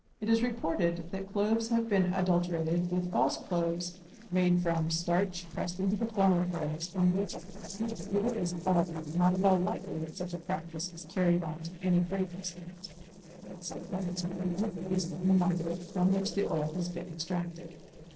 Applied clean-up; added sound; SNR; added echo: neural separator model SepFormer DNS4.